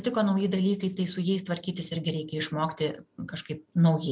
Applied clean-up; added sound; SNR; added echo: none; none; none; none.